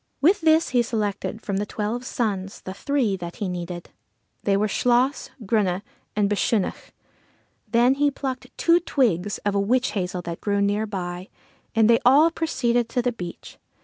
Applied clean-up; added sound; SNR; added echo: none; none; none; none.